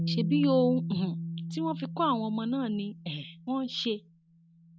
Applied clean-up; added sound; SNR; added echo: none; Bass guitar; 6 dB; none.